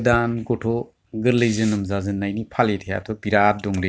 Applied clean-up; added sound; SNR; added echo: none; none; none; none.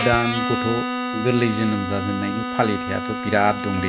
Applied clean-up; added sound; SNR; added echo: none; Bowed string instrument; 4 dB; none.